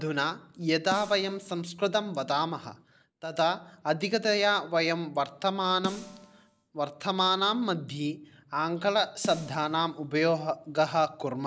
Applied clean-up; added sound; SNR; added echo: none; Snare drum; 16 dB; none.